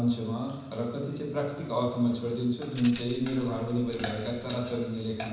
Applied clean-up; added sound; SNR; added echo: none; Tambourine; 19 dB; reverberation time 1.1 s.